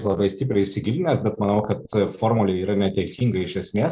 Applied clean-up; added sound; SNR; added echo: neural mask model Resemble Enhance denoiser.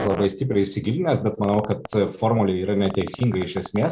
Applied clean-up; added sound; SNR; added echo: none; Fart; 16 dB; none.